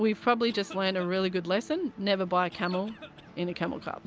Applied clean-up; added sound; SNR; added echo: none; Cough; 19 dB; none.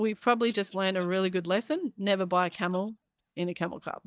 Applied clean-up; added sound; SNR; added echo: neural mask model DeepFilterNet 3.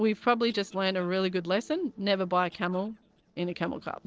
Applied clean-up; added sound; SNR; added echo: neural separator model SepFormer DNS4.